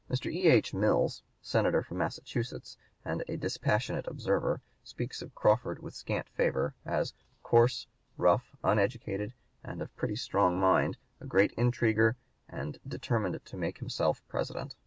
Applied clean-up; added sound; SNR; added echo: none; none; none; none.